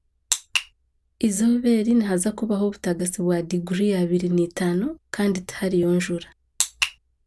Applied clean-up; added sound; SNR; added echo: none; none; none; none.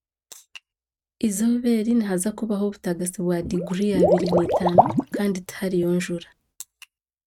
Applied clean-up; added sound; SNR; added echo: neural mask model RNNoise.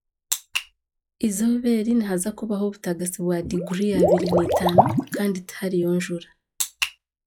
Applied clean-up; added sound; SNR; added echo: classical method log-MMSE.